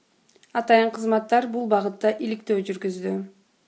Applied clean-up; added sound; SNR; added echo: none; none; none; none.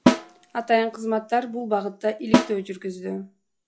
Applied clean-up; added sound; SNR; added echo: classical method log-MMSE.